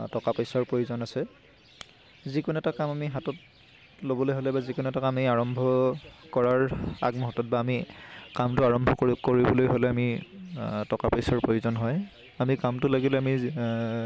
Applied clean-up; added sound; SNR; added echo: none; none; none; none.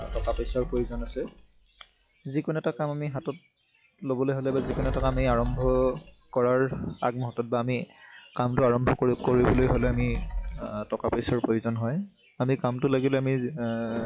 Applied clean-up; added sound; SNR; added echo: classical method log-MMSE.